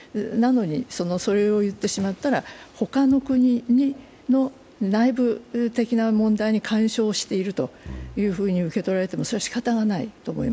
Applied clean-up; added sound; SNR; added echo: none; none; none; none.